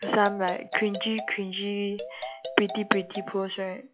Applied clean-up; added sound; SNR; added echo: classical method log-MMSE.